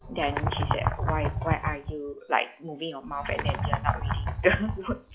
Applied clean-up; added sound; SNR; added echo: classical method log-MMSE.